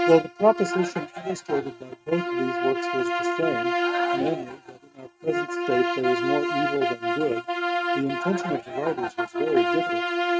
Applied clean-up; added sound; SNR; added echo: neural mask model RNNoise.